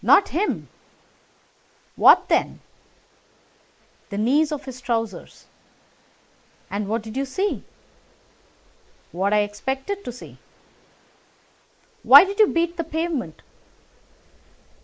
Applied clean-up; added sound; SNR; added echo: neural mask model Resemble Enhance denoiser.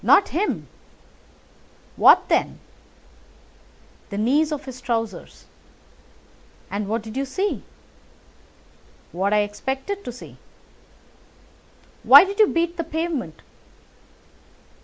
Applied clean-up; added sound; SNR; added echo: none; none; none; none.